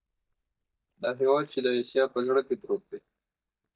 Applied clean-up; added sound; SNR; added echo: neural mask model DeepFilterNet 3.